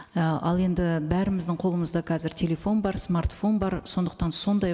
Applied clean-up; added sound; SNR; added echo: none; none; none; none.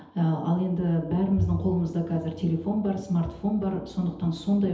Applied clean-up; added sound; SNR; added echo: none; Bowed string instrument; 12 dB; reverberation time 0.8 s.